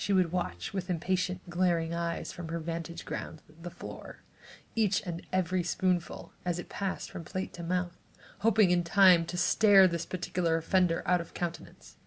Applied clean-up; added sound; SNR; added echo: none; Brass instrument; 19 dB; none.